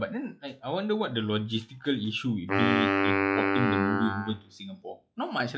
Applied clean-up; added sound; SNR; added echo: classical method log-MMSE.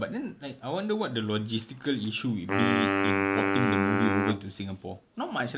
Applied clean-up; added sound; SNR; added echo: none; Wind instrument, woodwind instrument; -2 dB; none.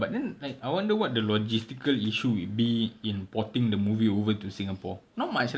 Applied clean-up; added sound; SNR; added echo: none; none; none; none.